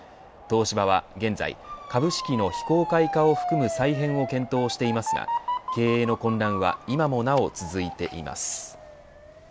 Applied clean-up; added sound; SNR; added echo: none; Motor vehicle (road) / Siren; 8 dB; none.